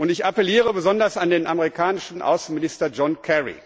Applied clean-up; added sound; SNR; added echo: none; none; none; none.